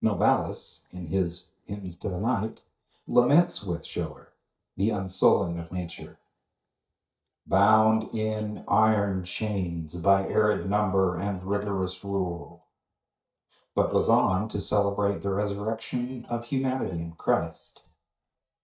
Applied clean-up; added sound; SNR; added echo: neural mask model DeepFilterNet 3.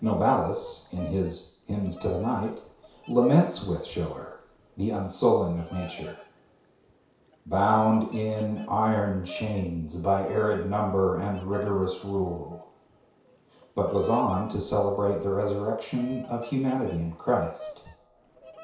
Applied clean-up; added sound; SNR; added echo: none; Bird vocalization, bird call, bird song; 19 dB; reverberation time 0.6 s.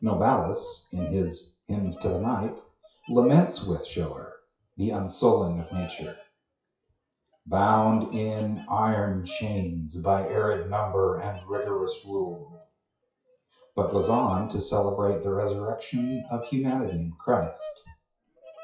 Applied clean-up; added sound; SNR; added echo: classical method WPE with log-MMSE.